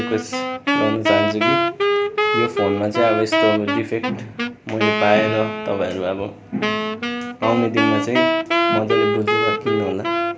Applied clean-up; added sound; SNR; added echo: none; Wind instrument, woodwind instrument; -2 dB; none.